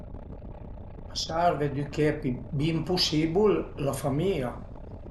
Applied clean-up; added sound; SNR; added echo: none; Boat, Water vehicle; 12 dB; none.